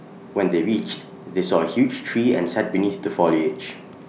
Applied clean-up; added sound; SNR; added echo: none; none; none; none.